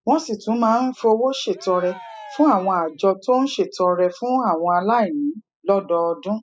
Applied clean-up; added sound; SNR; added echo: classical method spectral subtraction.